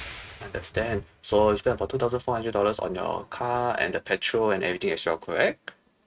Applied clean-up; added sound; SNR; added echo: neural mask model RNNoise.